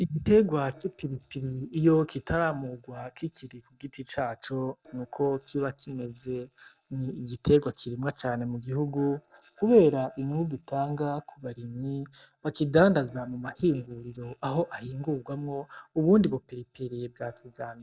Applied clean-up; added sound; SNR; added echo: neural separator model SepFormer DNS4.